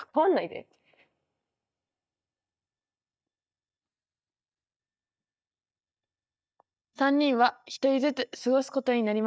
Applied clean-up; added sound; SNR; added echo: neural mask model DeepFilterNet 3.